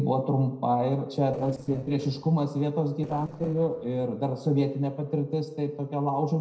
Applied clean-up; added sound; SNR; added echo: neural separator model SepFormer DNS4.